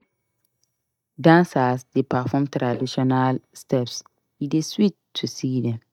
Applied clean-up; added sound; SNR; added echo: neural mask model DeepFilterNet 3.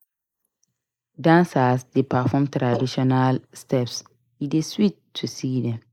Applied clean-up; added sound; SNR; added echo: neural mask model Resemble Enhance denoiser.